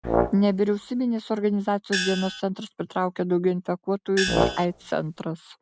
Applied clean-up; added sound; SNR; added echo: none; Gong + Brass instrument; 2 dB; none.